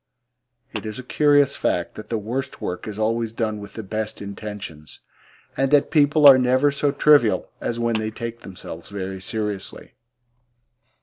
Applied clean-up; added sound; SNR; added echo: none; Clapping; 19 dB; none.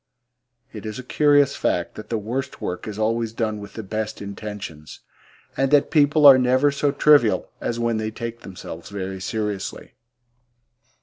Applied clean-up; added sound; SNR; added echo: none; none; none; none.